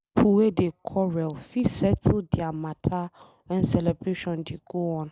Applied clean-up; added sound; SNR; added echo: none; none; none; none.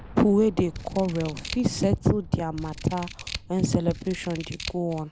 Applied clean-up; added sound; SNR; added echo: none; Boom + Scissors; 14 dB; none.